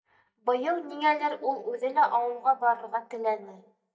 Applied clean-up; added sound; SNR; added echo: neural mask model DeepFilterNet 3.